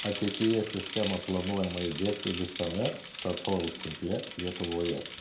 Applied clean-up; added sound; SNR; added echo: none; Bicycle; 5 dB; reverberation time 0.6 s.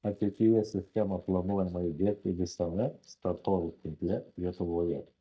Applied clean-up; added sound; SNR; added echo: neural mask model DeepFilterNet 3.